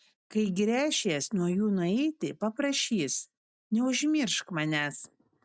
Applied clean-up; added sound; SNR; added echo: none; none; none; none.